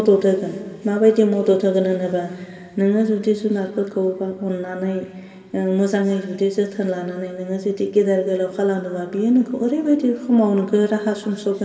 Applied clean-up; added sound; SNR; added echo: none; none; none; reverberation time 2.0 s.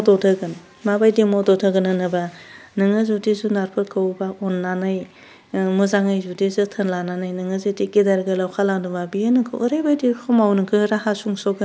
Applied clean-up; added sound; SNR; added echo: none; none; none; none.